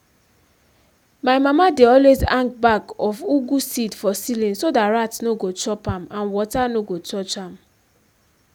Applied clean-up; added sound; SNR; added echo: none; none; none; none.